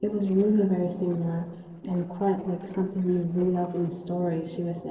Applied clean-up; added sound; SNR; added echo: neural separator model SepFormer DNS4.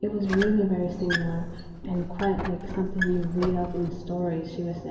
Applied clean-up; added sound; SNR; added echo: none; Squeak; 6 dB; reverberation time 1.6 s.